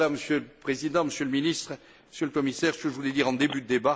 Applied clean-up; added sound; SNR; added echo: none; Telephone; 19 dB; none.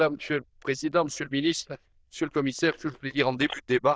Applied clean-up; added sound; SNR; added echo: neural diffusion model UNIVERSE++.